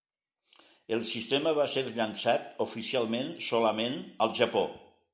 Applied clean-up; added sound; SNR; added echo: none; none; none; none.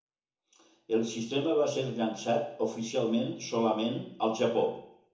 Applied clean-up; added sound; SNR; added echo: none; none; none; reverberation time 0.6 s.